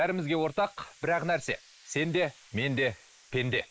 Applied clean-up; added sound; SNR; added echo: neural mask model Resemble Enhance denoiser.